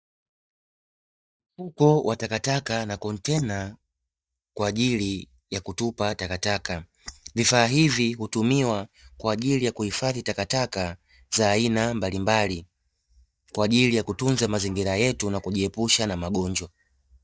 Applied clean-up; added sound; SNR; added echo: neural mask model DeepFilterNet 3.